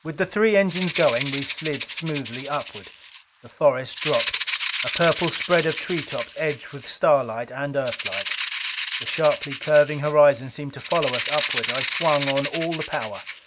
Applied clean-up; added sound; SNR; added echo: none; Rattle (instrument); 3 dB; none.